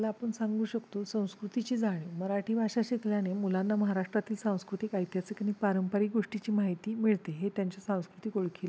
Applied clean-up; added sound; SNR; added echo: none; none; none; none.